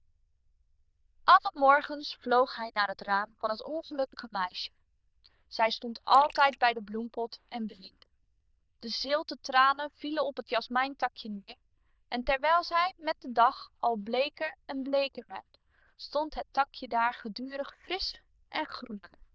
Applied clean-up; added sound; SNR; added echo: neural diffusion model UNIVERSE++.